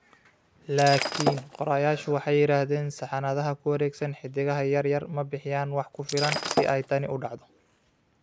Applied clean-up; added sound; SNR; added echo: none; Shatter; 1 dB; none.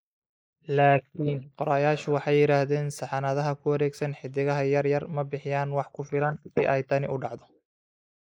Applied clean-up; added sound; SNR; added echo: neural mask model Resemble Enhance denoiser.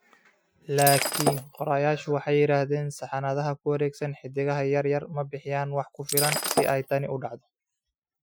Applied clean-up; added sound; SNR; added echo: classical method Wiener filter.